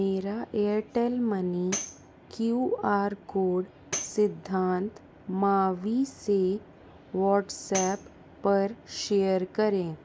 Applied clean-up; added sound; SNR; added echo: none; Tambourine; 12 dB; none.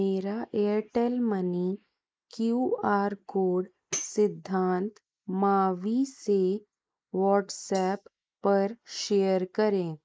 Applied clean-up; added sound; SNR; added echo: neural mask model Resemble Enhance denoiser.